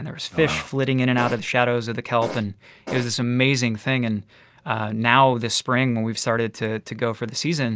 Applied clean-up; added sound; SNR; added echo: none; Fart; 10 dB; none.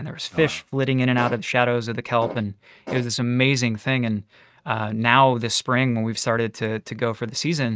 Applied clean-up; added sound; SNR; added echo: neural mask model RNNoise.